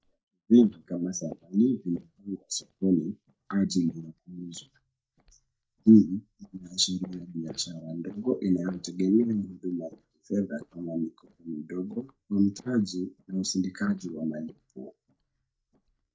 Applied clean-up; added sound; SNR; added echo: neural mask model DeepFilterNet 3.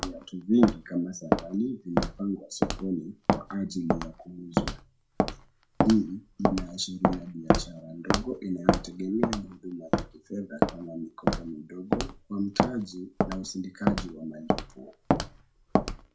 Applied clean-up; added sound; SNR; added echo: none; Walk, footsteps; -2 dB; reverberation time 0.2 s.